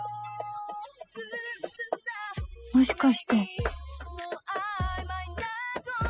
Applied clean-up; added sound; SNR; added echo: classical method spectral subtraction.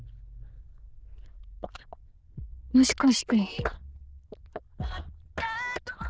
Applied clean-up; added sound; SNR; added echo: neural diffusion model UNIVERSE++.